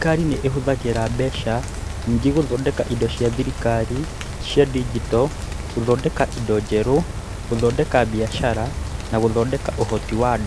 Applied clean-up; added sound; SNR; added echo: none; Rain; 7 dB; none.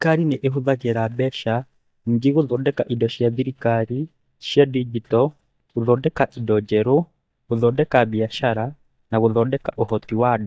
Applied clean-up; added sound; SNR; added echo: neural mask model DeepFilterNet 3.